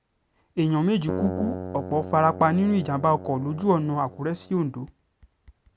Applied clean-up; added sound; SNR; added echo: none; Keyboard (musical); 10 dB; none.